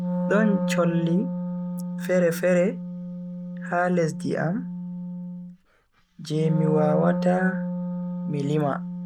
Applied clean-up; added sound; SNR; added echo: none; Wind instrument, woodwind instrument; 3 dB; none.